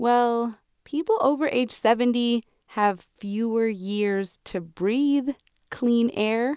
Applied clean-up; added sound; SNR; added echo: none; none; none; none.